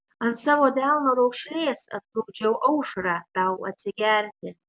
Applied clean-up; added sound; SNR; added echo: none; none; none; none.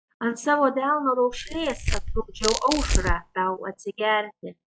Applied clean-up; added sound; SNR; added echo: classical method log-MMSE.